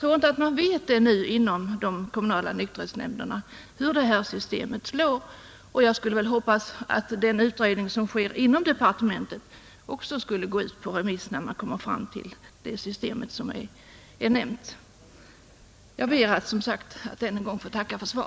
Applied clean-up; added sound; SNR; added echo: none; none; none; none.